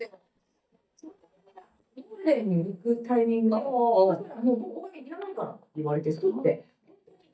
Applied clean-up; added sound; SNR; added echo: neural mask model DeepFilterNet 3.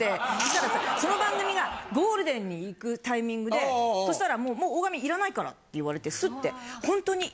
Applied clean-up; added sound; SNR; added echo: none; none; none; none.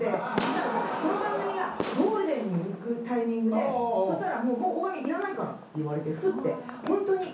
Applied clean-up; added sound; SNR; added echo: none; Fireworks; 12 dB; reverberation time 0.6 s.